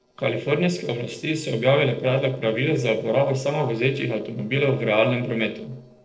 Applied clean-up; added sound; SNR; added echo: neural separator model SepFormer DNS4.